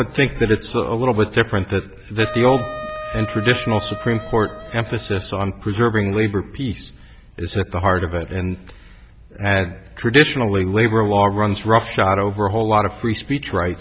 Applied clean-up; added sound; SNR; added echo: none; Wind instrument, woodwind instrument; 12 dB; none.